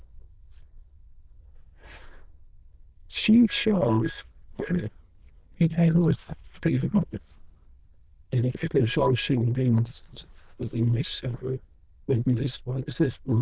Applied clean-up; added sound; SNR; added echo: neural diffusion model UNIVERSE++.